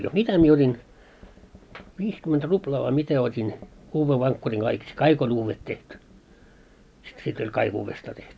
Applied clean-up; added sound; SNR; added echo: none; none; none; none.